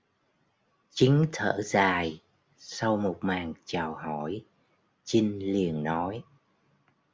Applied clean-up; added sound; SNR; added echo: none; none; none; none.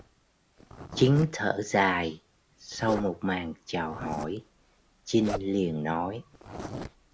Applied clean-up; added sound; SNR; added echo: none; Zipper (clothing); 12 dB; none.